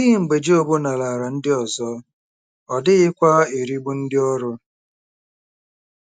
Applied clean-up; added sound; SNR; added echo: none; none; none; none.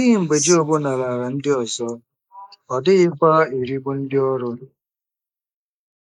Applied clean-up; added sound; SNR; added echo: neural mask model Resemble Enhance denoiser.